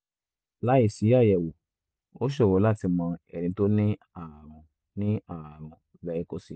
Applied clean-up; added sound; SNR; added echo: none; none; none; none.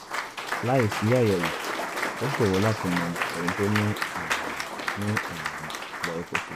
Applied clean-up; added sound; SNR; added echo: none; Applause / Cheering; 2 dB; none.